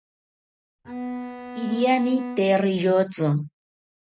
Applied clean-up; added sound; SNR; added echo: neural mask model RNNoise.